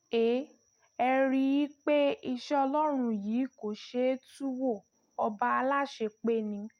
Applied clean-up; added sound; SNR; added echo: none; none; none; none.